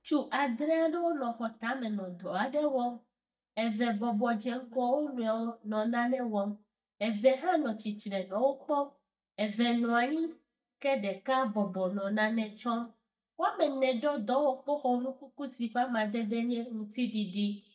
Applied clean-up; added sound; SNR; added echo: neural mask model DeepFilterNet 3.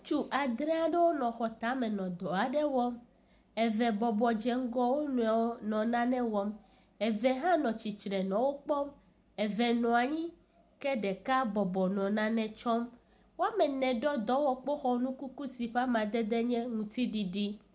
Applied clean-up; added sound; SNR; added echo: none; none; none; none.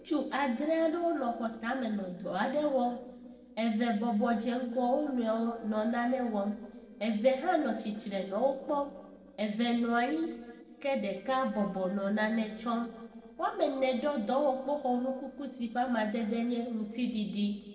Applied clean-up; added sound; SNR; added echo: neural separator model SepFormer DNS4.